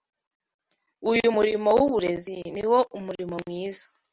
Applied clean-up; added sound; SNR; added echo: none; none; none; none.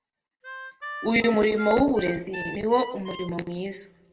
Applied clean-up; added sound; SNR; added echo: none; Harmonica; 12 dB; reverberation time 0.9 s.